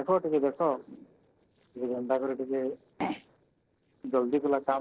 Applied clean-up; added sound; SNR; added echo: neural separator model SepFormer DNS4.